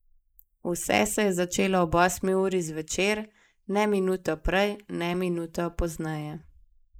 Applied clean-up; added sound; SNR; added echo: neural mask model Resemble Enhance denoiser.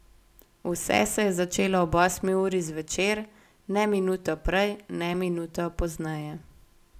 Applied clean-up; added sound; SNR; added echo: none; none; none; none.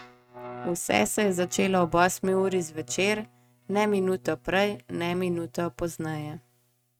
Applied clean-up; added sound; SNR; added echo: neural mask model RNNoise.